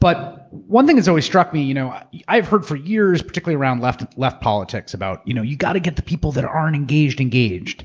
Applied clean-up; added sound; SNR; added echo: none; none; none; none.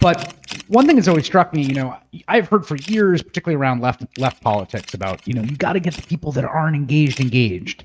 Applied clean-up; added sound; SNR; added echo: neural mask model RNNoise.